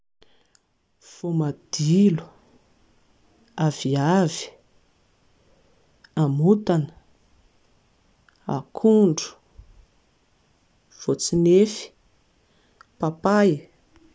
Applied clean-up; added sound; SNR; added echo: none; none; none; none.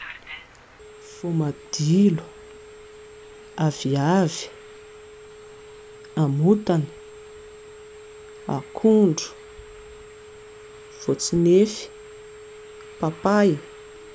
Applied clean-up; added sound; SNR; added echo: none; Telephone; 18 dB; none.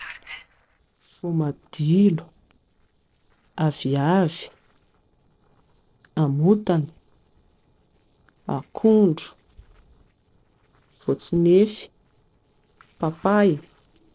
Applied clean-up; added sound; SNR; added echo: neural separator model SepFormer DNS4.